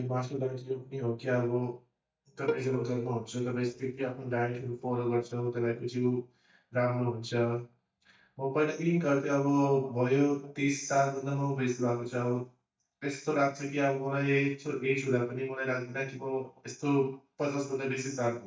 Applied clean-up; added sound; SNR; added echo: neural mask model DeepFilterNet 3.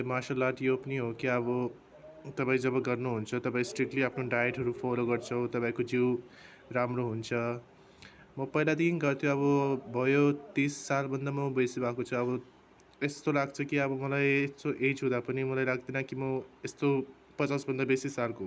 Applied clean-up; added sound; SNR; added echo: none; none; none; none.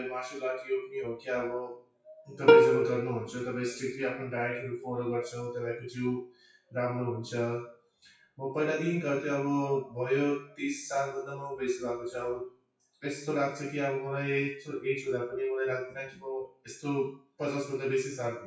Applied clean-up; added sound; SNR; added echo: classical method WPE with log-MMSE.